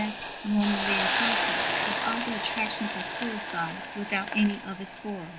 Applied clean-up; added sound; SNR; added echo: none; Hiss; -2 dB; none.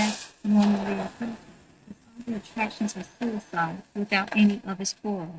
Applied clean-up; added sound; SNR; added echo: neural mask model RNNoise.